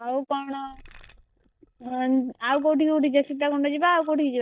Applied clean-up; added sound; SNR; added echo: neural mask model DeepFilterNet 3.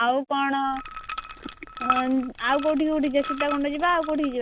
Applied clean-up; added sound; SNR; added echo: none; Liquid; 8 dB; none.